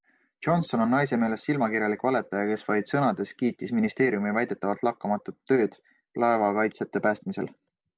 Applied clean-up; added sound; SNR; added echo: none; none; none; none.